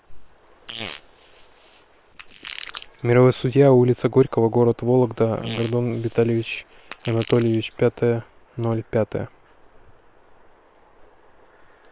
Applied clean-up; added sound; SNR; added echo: neural separator model SepFormer WHAM!.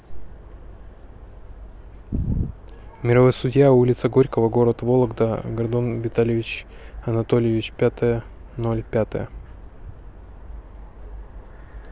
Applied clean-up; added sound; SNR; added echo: none; none; none; none.